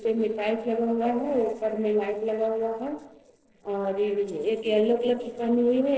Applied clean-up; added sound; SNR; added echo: neural separator model SepFormer DNS4.